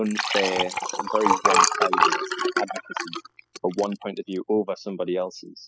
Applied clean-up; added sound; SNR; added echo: classical method spectral subtraction.